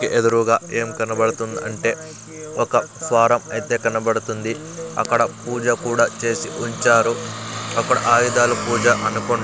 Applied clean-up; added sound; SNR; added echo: none; none; none; none.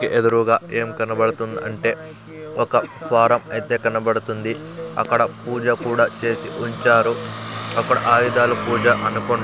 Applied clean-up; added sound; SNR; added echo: none; Cough; 20 dB; none.